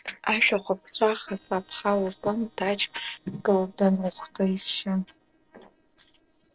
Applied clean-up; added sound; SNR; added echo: neural separator model SepFormer DNS4.